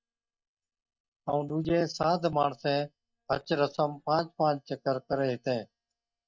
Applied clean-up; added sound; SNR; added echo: neural mask model DeepFilterNet 3.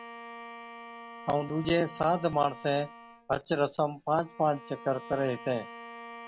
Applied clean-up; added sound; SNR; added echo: none; Bowed string instrument; 15 dB; none.